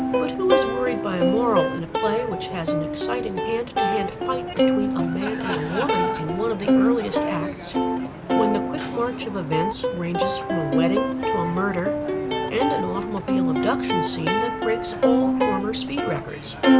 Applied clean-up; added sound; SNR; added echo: none; Plucked string instrument; -4 dB; none.